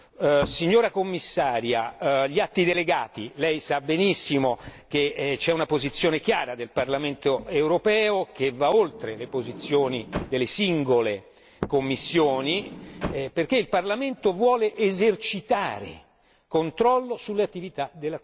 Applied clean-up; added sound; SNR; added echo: none; Sliding door; 14 dB; none.